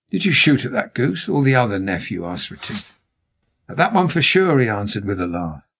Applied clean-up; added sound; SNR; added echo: neural mask model RNNoise.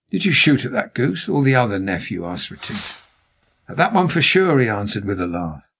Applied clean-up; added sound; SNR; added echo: none; Fireworks; 18 dB; none.